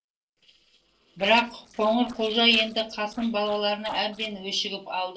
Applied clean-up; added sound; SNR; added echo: neural separator model SepFormer DNS4.